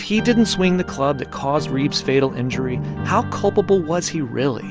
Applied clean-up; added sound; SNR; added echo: none; none; none; none.